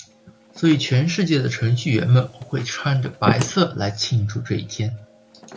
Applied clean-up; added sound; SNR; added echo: none; Slam; 12 dB; none.